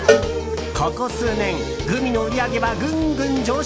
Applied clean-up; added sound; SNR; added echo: none; Cowbell; 4 dB; none.